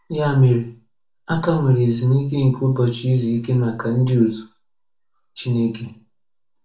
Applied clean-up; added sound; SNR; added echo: none; none; none; reverberation time 0.3 s.